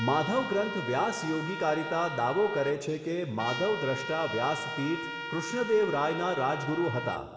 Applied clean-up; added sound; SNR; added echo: none; Trumpet; 8 dB; reverberation time 1.7 s.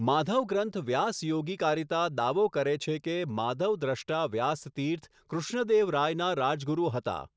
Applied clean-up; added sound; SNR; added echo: none; none; none; none.